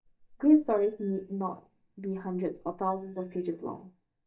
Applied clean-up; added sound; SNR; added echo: neural mask model DeepFilterNet 3.